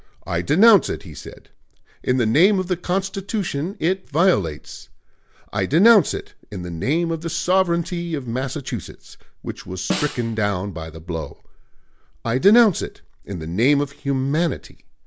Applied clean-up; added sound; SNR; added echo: none; Snare drum; 9 dB; none.